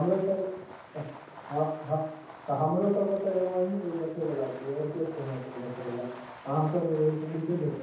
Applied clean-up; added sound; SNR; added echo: none; Fireworks; 17 dB; reverberation time 0.9 s.